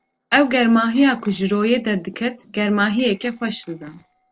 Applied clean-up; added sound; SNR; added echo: neural separator model SepFormer DNS4.